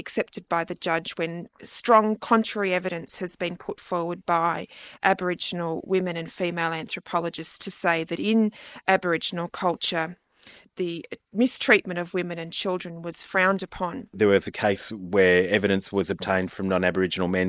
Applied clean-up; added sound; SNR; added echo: neural mask model Resemble Enhance denoiser.